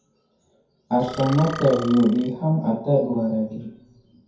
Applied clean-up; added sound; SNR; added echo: none; Burping, eructation; 13 dB; reverberation time 0.6 s.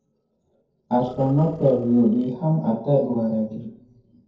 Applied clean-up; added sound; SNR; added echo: neural separator model SepFormer DNS4.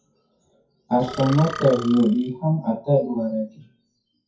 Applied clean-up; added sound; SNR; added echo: classical method WPE with log-MMSE.